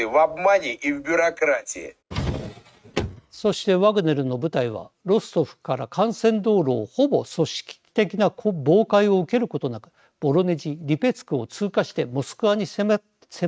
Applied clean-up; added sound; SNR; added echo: neural mask model RNNoise.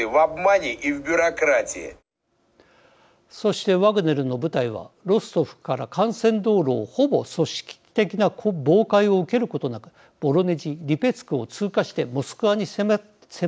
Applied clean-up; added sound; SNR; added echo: none; none; none; none.